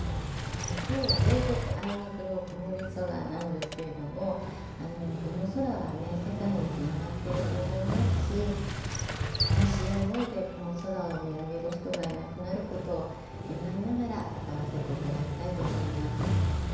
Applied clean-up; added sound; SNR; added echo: none; Motorcycle; -1 dB; reverberation time 1.0 s.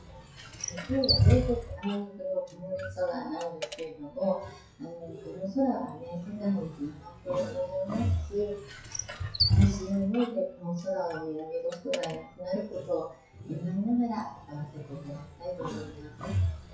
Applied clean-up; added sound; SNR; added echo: classical method WPE with log-MMSE.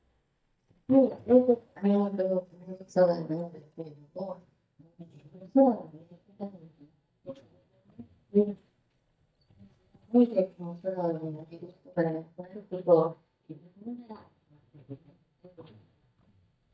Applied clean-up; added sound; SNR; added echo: neural mask model DeepFilterNet 3.